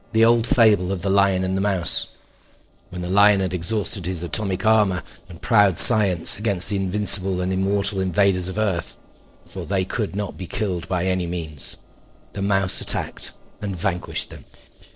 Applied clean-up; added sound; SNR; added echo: neural separator model SepFormer DNS4.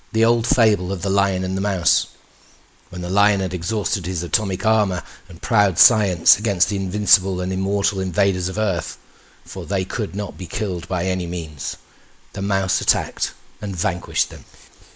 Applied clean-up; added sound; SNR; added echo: neural mask model Resemble Enhance denoiser.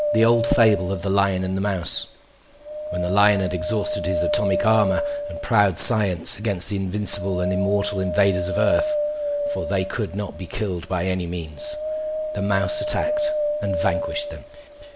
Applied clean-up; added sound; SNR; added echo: none; Wind; 5 dB; none.